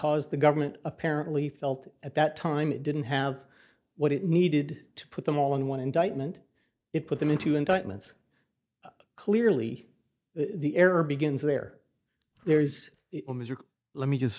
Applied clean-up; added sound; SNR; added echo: neural mask model DeepFilterNet 3.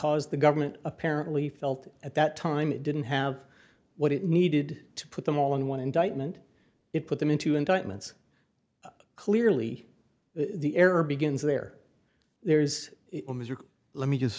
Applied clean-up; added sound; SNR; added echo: none; none; none; none.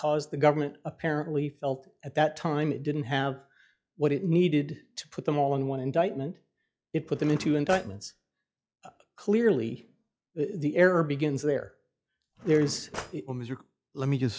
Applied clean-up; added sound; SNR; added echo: classical method log-MMSE.